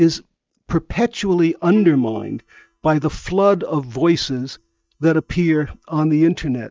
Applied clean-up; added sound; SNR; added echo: neural mask model DeepFilterNet 3.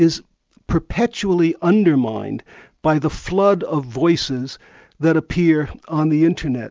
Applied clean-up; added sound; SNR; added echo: none; none; none; none.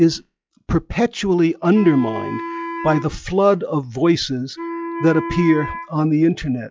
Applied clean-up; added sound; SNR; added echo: classical method log-MMSE.